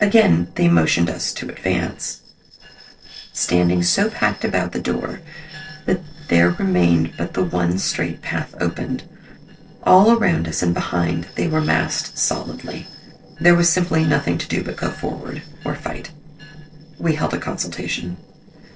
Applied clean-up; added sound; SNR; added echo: neural separator model SepFormer DNS4.